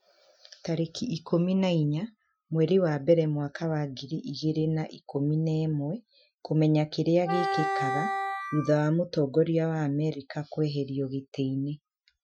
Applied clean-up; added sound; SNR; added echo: classical method Wiener filter.